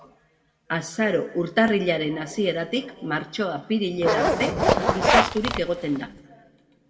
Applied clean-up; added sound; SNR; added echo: none; Zipper (clothing); -4 dB; reverberation time 1.0 s.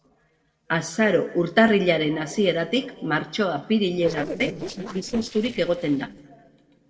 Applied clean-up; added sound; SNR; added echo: neural separator model SepFormer DNS4.